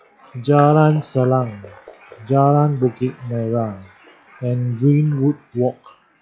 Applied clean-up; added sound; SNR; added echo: classical method log-MMSE.